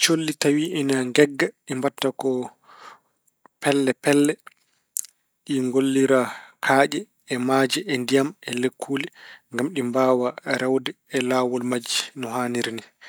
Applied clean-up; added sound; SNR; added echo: none; none; none; none.